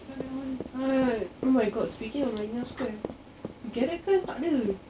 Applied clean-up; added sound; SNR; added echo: none; Run; 14 dB; none.